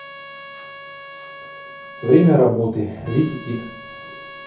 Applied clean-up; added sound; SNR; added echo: none; Trumpet; 17 dB; reverberation time 0.6 s.